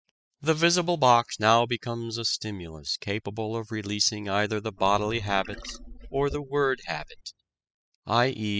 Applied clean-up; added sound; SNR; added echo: classical method spectral subtraction.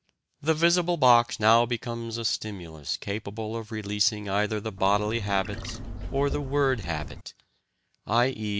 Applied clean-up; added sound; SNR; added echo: none; Trickle, dribble / Chirp, tweet; 8 dB; none.